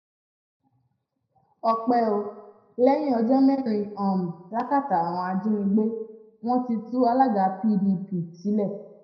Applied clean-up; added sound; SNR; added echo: none; none; none; reverberation time 0.8 s.